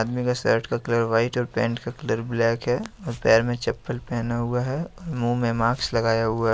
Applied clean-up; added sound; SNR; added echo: none; none; none; none.